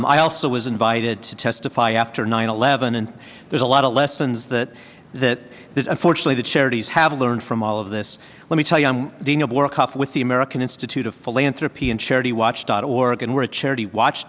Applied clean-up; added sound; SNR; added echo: none; none; none; none.